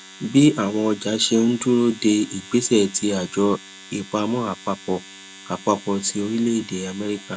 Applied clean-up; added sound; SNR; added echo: none; Domestic sounds, home sounds; 20 dB; none.